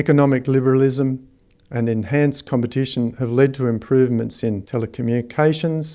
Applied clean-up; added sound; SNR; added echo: none; none; none; none.